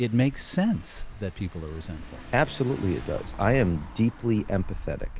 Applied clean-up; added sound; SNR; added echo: none; Engine / Car; 11 dB; none.